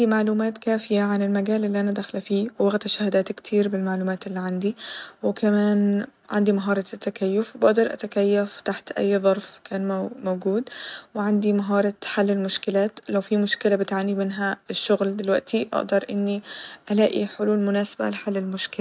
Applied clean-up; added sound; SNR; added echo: none; none; none; none.